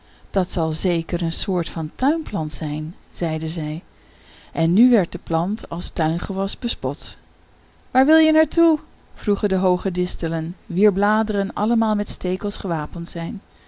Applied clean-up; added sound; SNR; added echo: none; none; none; none.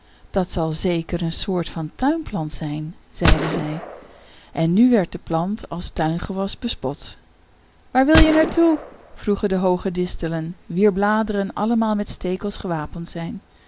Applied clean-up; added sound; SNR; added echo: none; Gunshot, gunfire; 3 dB; none.